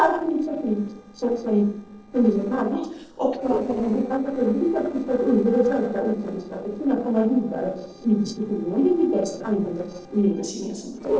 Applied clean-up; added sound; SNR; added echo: neural separator model SepFormer DNS4.